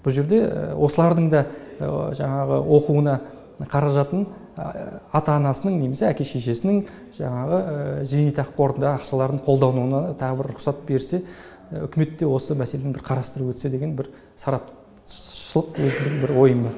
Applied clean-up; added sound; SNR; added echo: none; none; none; none.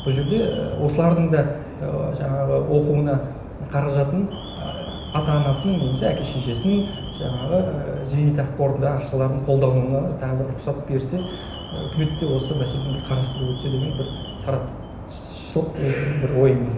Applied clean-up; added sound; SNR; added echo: none; Alarm; 11 dB; reverberation time 0.9 s.